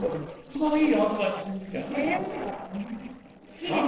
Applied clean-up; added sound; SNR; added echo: neural separator model SepFormer DNS4.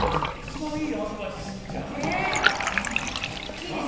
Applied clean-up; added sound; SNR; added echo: none; Bathtub (filling or washing) / Water; -2 dB; reverberation time 1.0 s.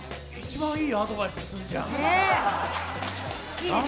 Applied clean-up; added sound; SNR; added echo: none; none; none; none.